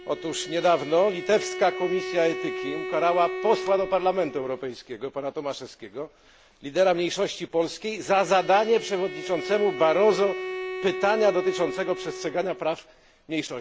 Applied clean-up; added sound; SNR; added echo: none; Bowed string instrument; 10 dB; none.